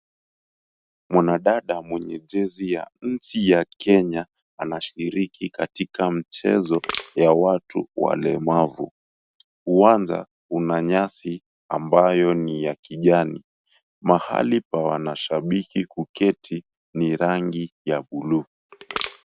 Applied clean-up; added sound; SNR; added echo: none; Crushing; 7 dB; none.